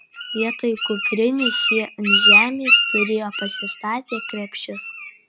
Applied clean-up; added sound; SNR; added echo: none; Bird; -4 dB; none.